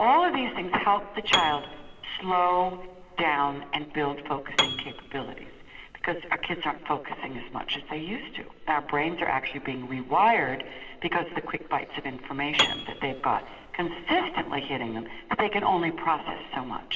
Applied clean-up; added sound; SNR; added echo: none; Piano; 6 dB; reverberation time 2.5 s.